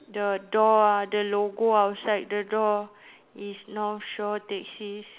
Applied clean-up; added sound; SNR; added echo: none; none; none; none.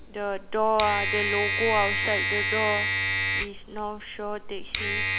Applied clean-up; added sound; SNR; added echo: none; Domestic sounds, home sounds; -1 dB; none.